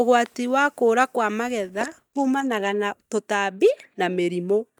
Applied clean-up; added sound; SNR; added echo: neural mask model DeepFilterNet 3.